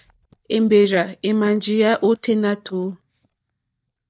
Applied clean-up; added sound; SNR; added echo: neural mask model DeepFilterNet 3.